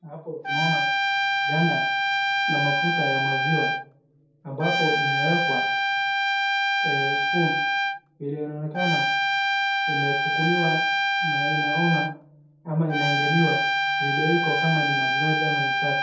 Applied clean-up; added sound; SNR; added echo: none; Trumpet; -5 dB; reverberation time 0.6 s.